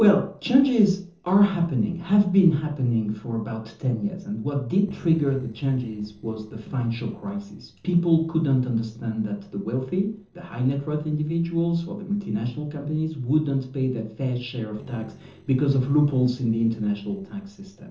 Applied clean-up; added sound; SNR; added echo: neural separator model SepFormer DNS4.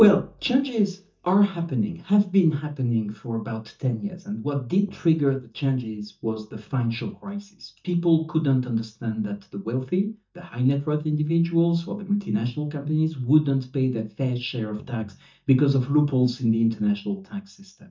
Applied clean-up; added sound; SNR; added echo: neural mask model DeepFilterNet 3.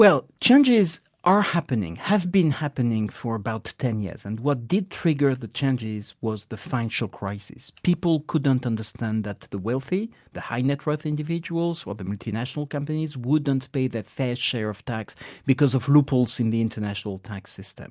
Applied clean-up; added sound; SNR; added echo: none; none; none; none.